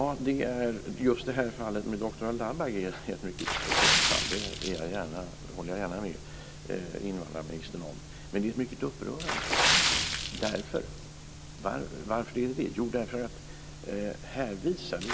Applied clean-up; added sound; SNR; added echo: none; Water / Splash, splatter; 1 dB; none.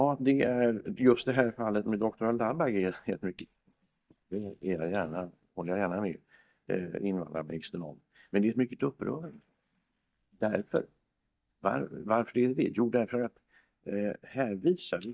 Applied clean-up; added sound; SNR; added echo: neural mask model DeepFilterNet 3.